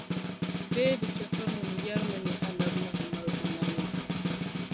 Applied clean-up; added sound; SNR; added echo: none; Snare drum; -4 dB; none.